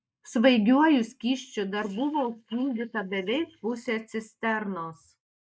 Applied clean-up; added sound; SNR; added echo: neural mask model Resemble Enhance denoiser.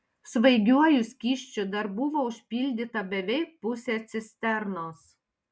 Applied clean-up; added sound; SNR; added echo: none; none; none; none.